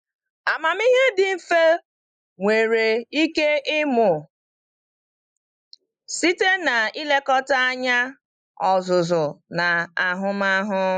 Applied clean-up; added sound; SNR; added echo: neural mask model Resemble Enhance denoiser.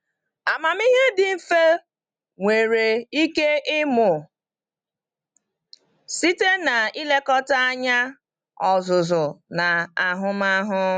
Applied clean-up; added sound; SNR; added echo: none; none; none; none.